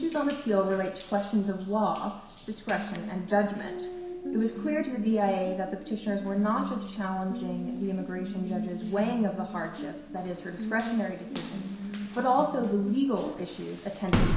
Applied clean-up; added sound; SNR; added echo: none; Water tap, faucet; 6 dB; reverberation time 0.7 s.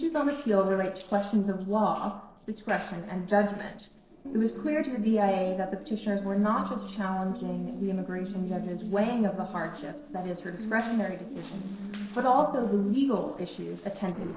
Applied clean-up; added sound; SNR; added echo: neural separator model SepFormer DNS4.